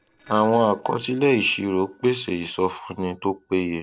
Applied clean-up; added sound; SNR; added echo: neural separator model SepFormer DNS4.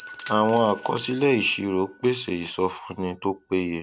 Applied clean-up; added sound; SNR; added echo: none; Bell / Doorbell; 3 dB; none.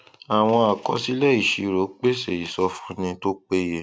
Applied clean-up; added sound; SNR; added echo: none; none; none; none.